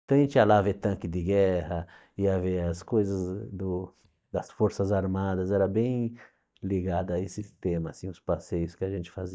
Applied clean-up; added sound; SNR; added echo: neural mask model DeepFilterNet 3.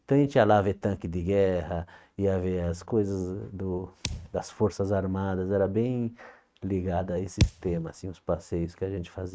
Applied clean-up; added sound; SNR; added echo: neural mask model RNNoise.